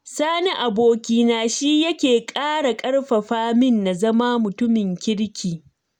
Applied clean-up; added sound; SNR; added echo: none; none; none; none.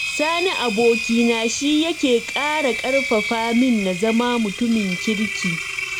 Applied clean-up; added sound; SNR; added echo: none; Engine; 7 dB; none.